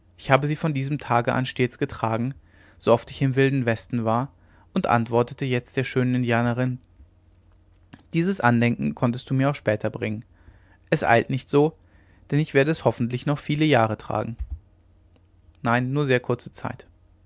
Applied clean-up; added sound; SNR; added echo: none; none; none; none.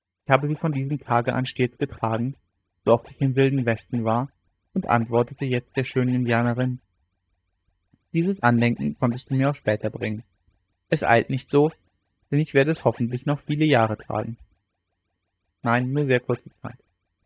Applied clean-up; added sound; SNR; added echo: neural mask model DeepFilterNet 3.